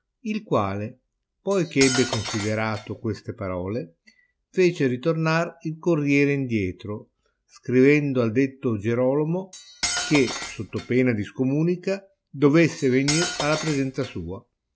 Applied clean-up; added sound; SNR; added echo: none; Cutlery, silverware; 8 dB; none.